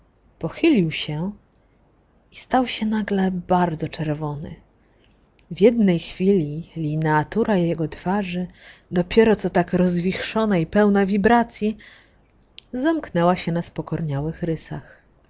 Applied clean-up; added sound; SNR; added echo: none; none; none; none.